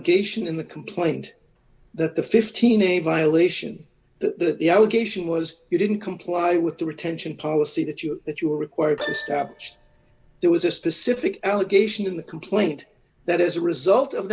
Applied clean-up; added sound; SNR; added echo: none; Keyboard (musical); 16 dB; none.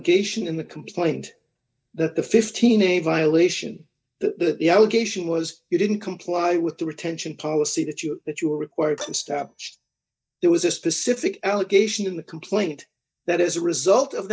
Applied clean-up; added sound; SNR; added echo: neural mask model DeepFilterNet 3.